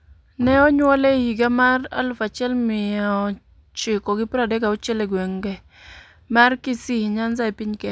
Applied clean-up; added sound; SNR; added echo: none; none; none; none.